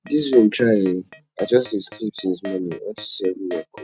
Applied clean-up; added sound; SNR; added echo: neural mask model RNNoise.